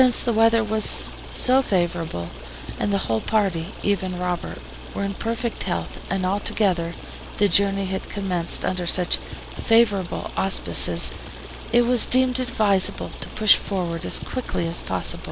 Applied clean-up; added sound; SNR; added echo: none; Stream; 15 dB; none.